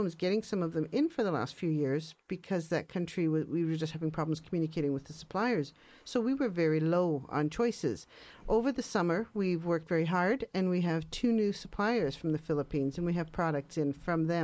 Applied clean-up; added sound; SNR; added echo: neural mask model Resemble Enhance denoiser.